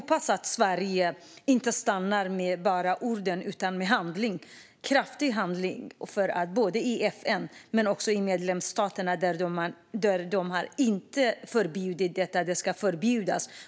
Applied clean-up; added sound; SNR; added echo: none; none; none; none.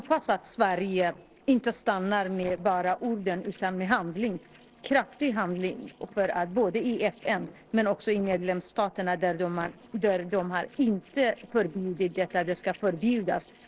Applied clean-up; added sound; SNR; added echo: neural separator model SepFormer DNS4.